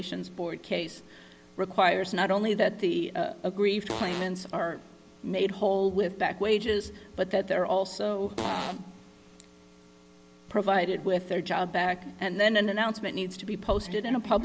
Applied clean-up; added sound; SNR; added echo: none; Fart; 11 dB; none.